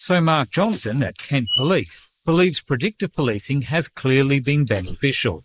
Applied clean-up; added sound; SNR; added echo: neural mask model Resemble Enhance denoiser.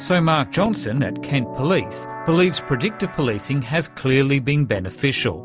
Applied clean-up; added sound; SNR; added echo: none; none; none; none.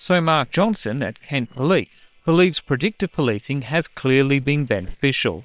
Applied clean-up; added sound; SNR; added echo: neural separator model SepFormer WHAM!.